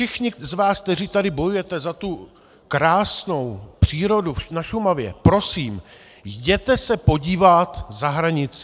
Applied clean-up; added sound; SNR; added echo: none; none; none; none.